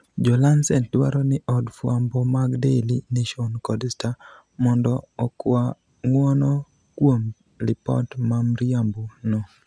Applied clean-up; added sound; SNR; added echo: none; none; none; none.